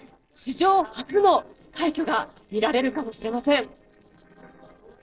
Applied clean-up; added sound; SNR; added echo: neural separator model SepFormer DNS4.